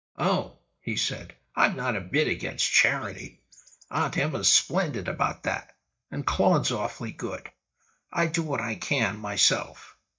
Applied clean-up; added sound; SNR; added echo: neural mask model DeepFilterNet 3.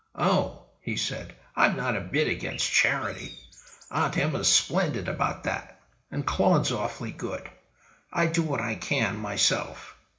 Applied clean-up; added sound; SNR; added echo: none; Bird; 17 dB; reverberation time 0.4 s.